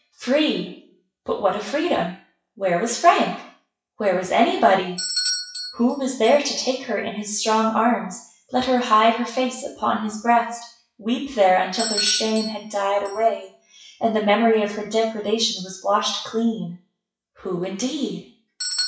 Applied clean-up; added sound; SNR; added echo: classical method WPE with log-MMSE.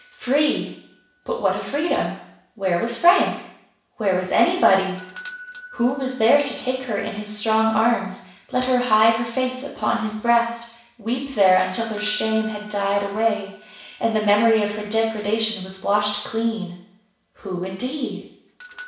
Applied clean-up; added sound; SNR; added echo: none; Bell / Doorbell; 12 dB; reverberation time 0.7 s.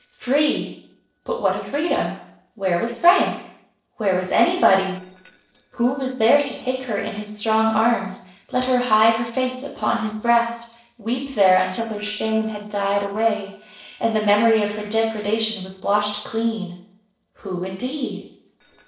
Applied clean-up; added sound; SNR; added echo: neural separator model SepFormer DNS4.